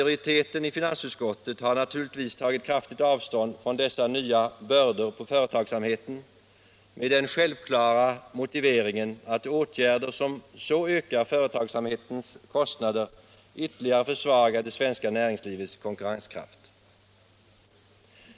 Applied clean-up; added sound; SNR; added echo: none; none; none; none.